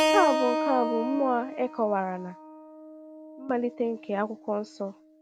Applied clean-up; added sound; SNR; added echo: none; Keyboard (musical); 3 dB; none.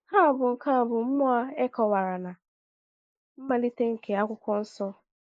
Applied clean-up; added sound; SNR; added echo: neural mask model Resemble Enhance denoiser.